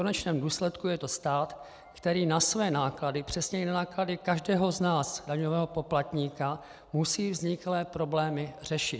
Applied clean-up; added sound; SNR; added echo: none; none; none; none.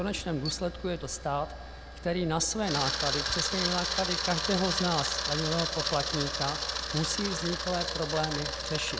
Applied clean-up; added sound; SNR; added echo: none; Camera; 1 dB; none.